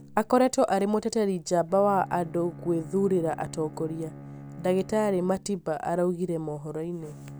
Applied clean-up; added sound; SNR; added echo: none; Bowed string instrument; 18 dB; none.